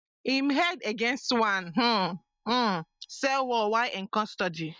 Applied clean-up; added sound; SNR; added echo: neural mask model DeepFilterNet 3.